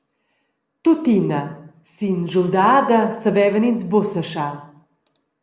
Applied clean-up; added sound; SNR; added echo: none; none; none; none.